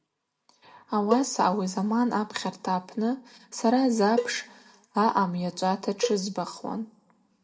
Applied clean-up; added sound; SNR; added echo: none; Cowbell; 8 dB; reverberation time 0.4 s.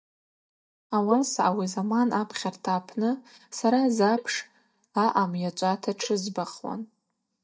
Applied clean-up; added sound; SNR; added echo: neural mask model DeepFilterNet 3.